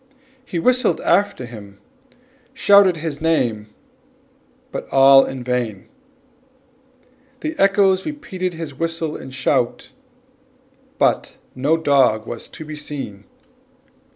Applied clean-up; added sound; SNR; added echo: none; none; none; none.